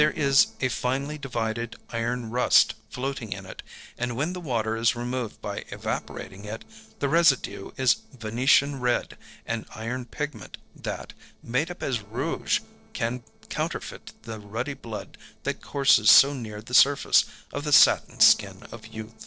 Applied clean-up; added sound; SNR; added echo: neural separator model SepFormer DNS4.